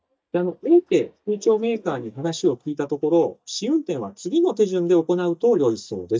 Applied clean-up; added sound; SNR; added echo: neural mask model DeepFilterNet 3.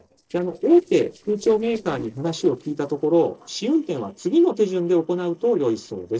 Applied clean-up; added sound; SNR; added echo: neural separator model SepFormer DNS4.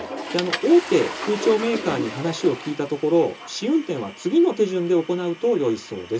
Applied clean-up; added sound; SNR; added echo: none; Toilet flush / Water; 12 dB; reverberation time 0.2 s.